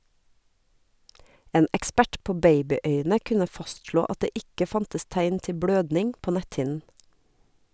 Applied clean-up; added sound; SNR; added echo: none; none; none; none.